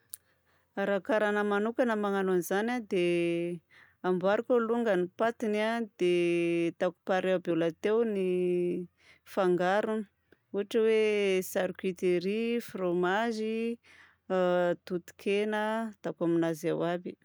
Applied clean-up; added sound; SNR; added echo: none; none; none; none.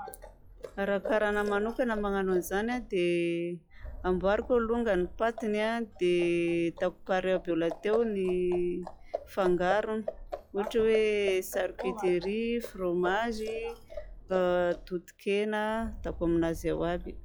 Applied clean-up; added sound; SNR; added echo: classical method log-MMSE.